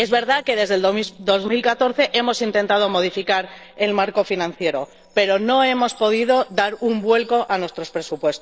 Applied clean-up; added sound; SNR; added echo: neural separator model SepFormer DNS4.